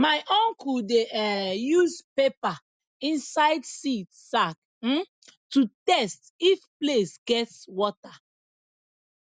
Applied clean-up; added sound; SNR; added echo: none; none; none; none.